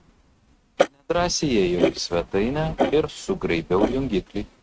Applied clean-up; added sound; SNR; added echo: neural mask model RNNoise.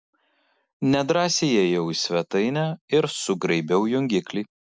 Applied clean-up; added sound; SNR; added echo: none; none; none; none.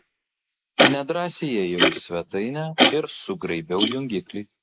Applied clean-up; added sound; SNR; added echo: neural mask model Resemble Enhance denoiser.